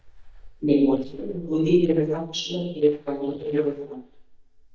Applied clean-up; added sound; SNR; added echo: neural mask model DeepFilterNet 3.